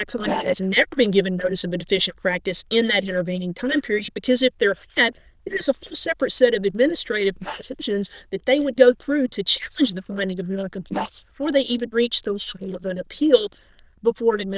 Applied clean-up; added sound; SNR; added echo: neural diffusion model UNIVERSE++.